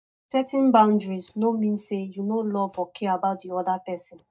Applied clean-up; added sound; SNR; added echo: neural mask model DeepFilterNet 3.